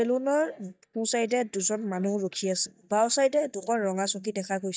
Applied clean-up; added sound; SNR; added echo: neural mask model DeepFilterNet 3.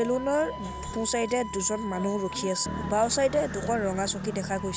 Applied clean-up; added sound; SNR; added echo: none; Wind instrument, woodwind instrument; 14 dB; none.